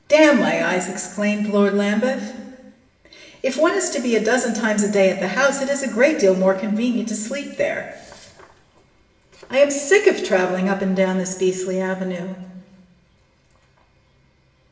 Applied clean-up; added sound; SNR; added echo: none; none; none; reverberation time 1.3 s.